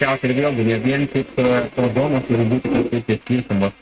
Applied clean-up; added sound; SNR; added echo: neural mask model RNNoise.